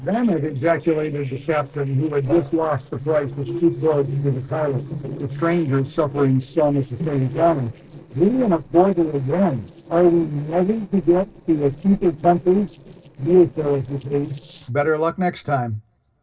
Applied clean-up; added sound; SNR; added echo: neural separator model SepFormer DNS4.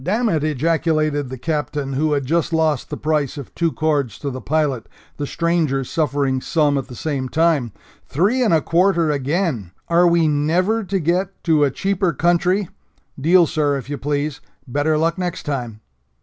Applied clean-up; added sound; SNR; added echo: none; none; none; none.